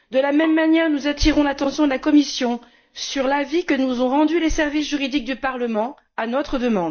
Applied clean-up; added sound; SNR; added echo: neural mask model DeepFilterNet 3.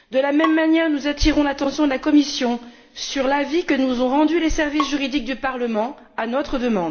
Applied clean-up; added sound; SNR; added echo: none; Bowed string instrument; 16 dB; reverberation time 0.7 s.